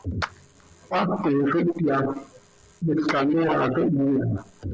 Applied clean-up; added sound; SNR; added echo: none; Clapping; 15 dB; none.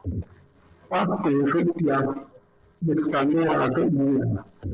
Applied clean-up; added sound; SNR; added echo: neural separator model SepFormer DNS4.